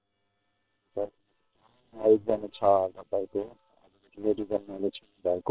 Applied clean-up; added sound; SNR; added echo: neural separator model SepFormer WHAM!.